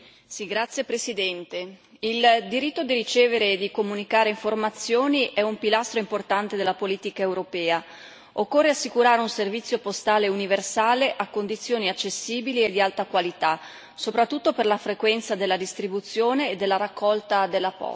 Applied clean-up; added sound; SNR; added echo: none; none; none; none.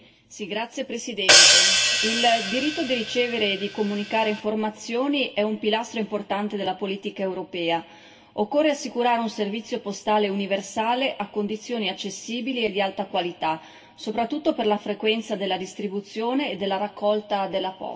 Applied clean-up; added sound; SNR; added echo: none; Hi-hat; -5 dB; reverberation time 0.2 s.